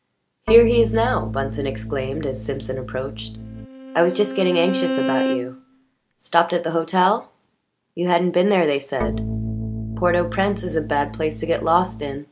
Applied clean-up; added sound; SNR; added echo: none; Organ + Bowed string instrument; 6 dB; none.